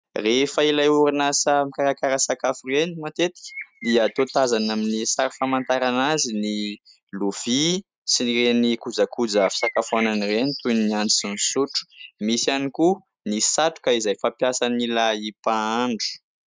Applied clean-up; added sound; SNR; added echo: neural mask model RNNoise.